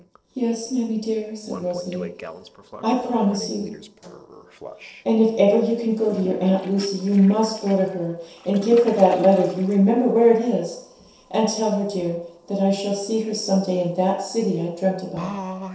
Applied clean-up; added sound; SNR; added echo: neural separator model SepFormer DNS4.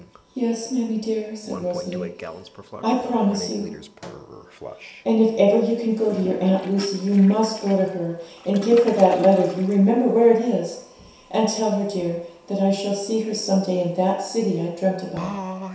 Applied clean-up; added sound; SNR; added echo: none; Toilet flush; 17 dB; reverberation time 0.7 s.